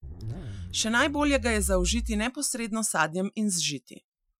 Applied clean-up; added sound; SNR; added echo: classical method Wiener filter.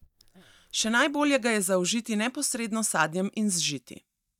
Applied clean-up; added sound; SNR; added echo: neural mask model DeepFilterNet 3.